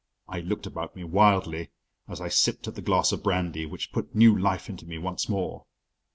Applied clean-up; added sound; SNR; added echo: none; none; none; none.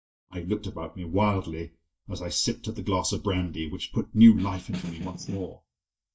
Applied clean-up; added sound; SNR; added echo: neural mask model DeepFilterNet 3.